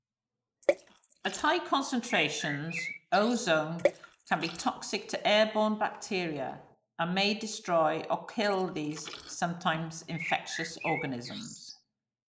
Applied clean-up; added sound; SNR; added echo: neural mask model Resemble Enhance denoiser.